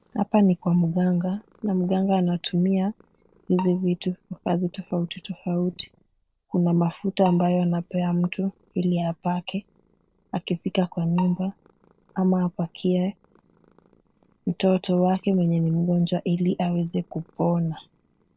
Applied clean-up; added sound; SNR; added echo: neural separator model SepFormer DNS4.